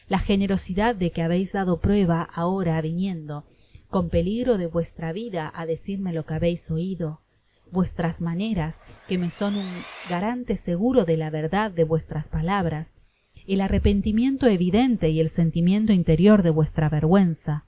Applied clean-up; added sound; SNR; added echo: none; Sawing; 17 dB; none.